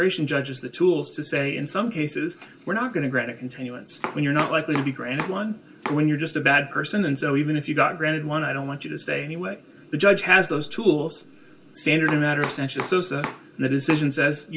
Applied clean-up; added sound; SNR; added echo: none; Domestic sounds, home sounds; 10 dB; reverberation time 0.1 s.